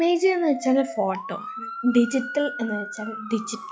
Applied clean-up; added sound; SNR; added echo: classical method log-MMSE.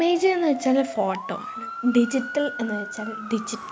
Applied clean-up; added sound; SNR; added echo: none; Motor vehicle (road) / Siren; 11 dB; none.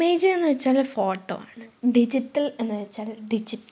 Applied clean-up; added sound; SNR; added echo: none; none; none; none.